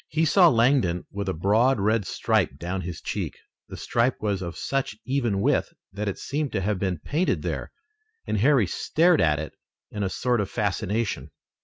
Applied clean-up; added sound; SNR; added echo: none; none; none; none.